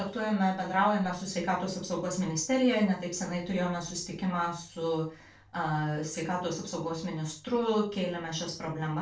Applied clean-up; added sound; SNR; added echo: none; none; none; reverberation time 0.3 s.